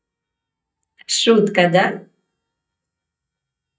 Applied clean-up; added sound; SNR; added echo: neural mask model DeepFilterNet 3.